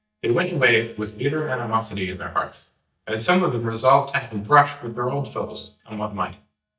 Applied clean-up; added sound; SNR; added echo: neural mask model DeepFilterNet 3.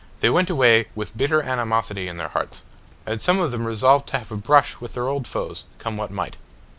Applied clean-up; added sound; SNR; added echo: none; none; none; none.